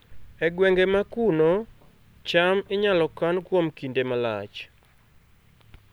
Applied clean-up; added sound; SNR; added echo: none; none; none; none.